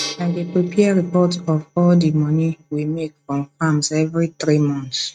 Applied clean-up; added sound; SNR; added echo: neural mask model RNNoise.